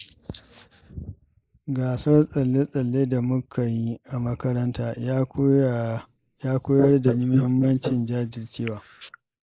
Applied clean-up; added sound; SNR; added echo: neural mask model Resemble Enhance denoiser.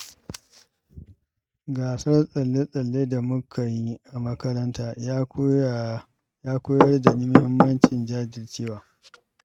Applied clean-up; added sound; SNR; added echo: neural mask model RNNoise.